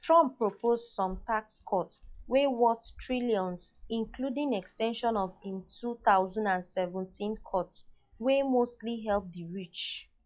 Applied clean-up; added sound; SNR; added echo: classical method log-MMSE.